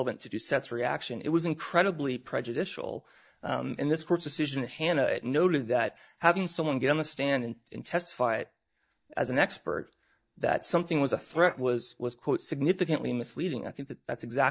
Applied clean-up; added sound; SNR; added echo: neural mask model DeepFilterNet 3.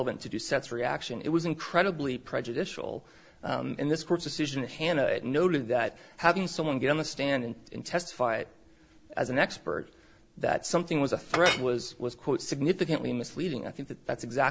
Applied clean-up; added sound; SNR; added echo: none; Chink, clink; 6 dB; none.